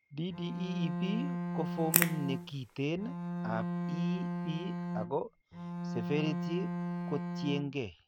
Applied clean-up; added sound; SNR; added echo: none; Crack / Crackle + Bowed string instrument; -2 dB; none.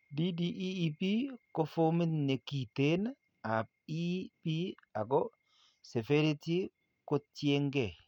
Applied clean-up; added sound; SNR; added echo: none; none; none; none.